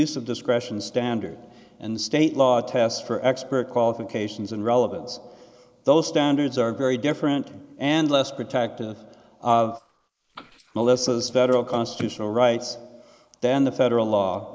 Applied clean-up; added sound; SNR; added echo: neural mask model Resemble Enhance denoiser.